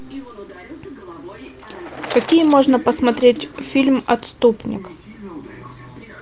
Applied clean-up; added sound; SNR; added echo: none; Bicycle; 19 dB; none.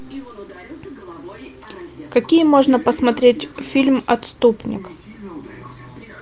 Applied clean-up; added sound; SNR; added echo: none; none; none; none.